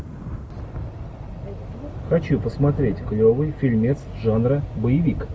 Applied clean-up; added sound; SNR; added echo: none; Thunder / Rain; 11 dB; none.